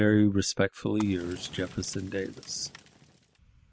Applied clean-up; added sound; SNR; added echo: none; Fire; 19 dB; none.